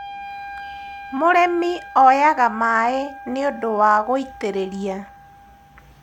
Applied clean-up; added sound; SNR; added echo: none; Wind instrument, woodwind instrument; 17 dB; none.